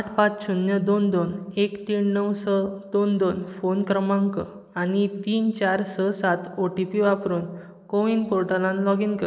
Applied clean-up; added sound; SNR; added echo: neural mask model Resemble Enhance denoiser.